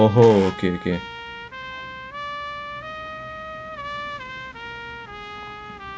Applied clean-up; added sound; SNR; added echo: none; Trumpet; 10 dB; none.